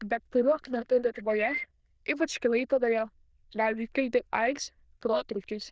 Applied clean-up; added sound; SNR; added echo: neural diffusion model UNIVERSE++.